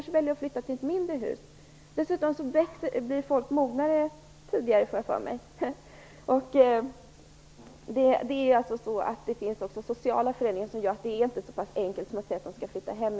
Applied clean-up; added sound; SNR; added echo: none; none; none; none.